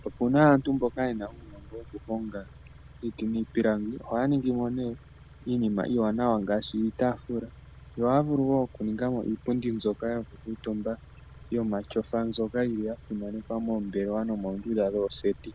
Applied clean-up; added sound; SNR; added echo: none; Idling / Car; 20 dB; none.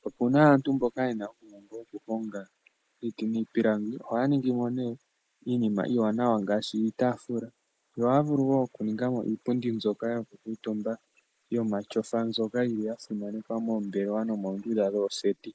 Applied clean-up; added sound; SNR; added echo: neural mask model Resemble Enhance denoiser.